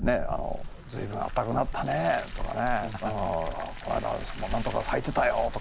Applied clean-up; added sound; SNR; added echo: none; Car; 5 dB; none.